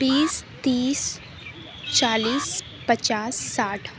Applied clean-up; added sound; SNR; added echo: none; Alarm; 15 dB; none.